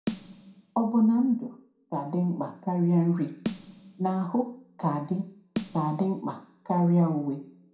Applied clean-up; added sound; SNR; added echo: none; Snare drum; 13 dB; reverberation time 0.5 s.